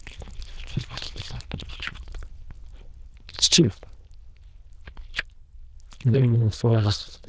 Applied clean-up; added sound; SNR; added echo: neural diffusion model UNIVERSE++.